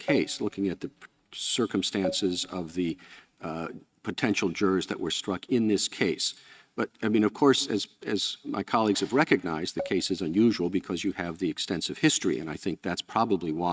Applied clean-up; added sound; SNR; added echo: neural mask model RNNoise.